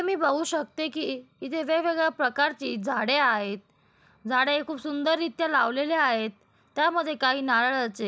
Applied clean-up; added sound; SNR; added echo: none; none; none; none.